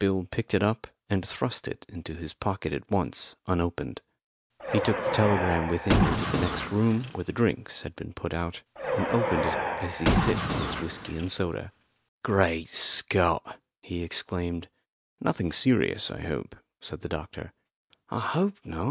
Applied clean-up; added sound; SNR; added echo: none; Car; 0 dB; none.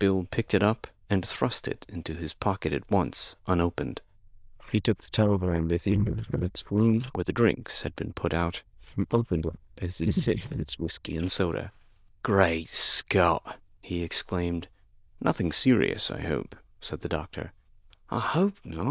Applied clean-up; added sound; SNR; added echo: neural diffusion model UNIVERSE++.